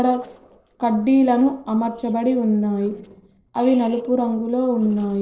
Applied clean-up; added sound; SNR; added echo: neural separator model SepFormer DNS4.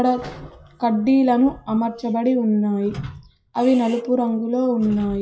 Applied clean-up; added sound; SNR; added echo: classical method WPE with log-MMSE.